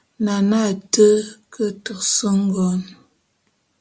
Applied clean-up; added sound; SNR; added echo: none; none; none; none.